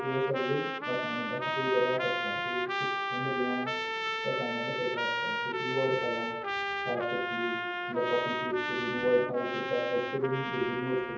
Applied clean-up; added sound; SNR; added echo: none; Trumpet; 1 dB; reverberation time 0.7 s.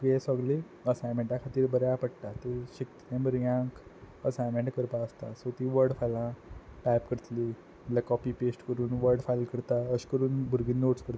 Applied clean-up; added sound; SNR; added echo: none; none; none; none.